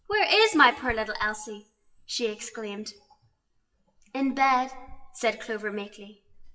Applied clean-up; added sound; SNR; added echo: classical method WPE with log-MMSE.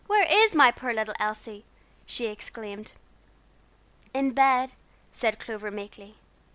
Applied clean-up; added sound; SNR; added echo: none; none; none; none.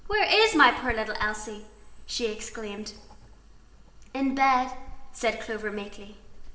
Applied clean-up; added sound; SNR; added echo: none; Writing; 14 dB; reverberation time 1.2 s.